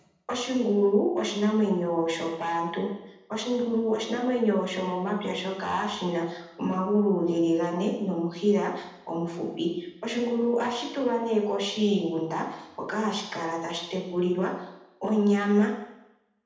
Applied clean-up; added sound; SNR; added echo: none; none; none; reverberation time 0.8 s.